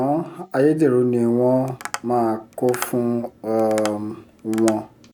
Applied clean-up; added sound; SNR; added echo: none; Tap; 16 dB; none.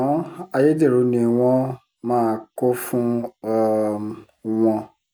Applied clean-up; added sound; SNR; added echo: none; none; none; none.